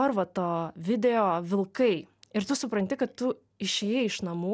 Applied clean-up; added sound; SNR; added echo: none; none; none; none.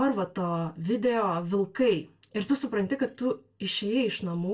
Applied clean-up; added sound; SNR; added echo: none; none; none; reverberation time 0.2 s.